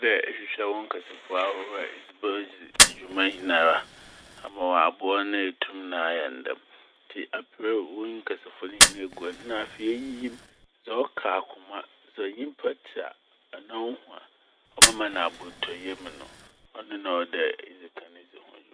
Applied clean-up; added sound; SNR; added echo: none; Fire; -1 dB; none.